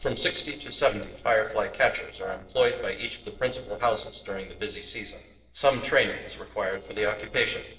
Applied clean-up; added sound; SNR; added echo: neural separator model SepFormer DNS4.